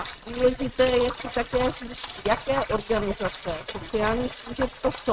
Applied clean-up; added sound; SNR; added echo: neural mask model RNNoise.